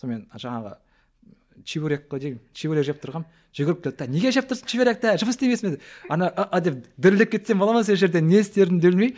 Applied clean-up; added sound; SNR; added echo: none; none; none; none.